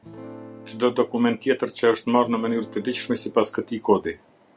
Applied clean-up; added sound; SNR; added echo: none; Acoustic guitar / Strum; 20 dB; none.